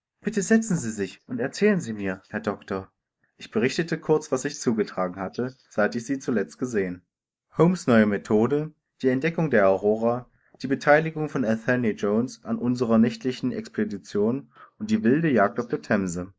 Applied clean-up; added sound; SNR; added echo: neural mask model Resemble Enhance denoiser.